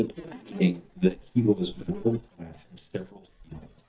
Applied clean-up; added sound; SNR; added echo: neural mask model DeepFilterNet 3.